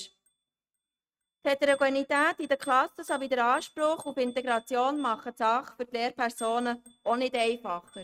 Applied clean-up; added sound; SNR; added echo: neural mask model RNNoise.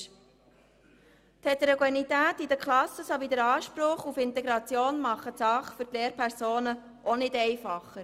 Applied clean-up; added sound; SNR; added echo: none; none; none; none.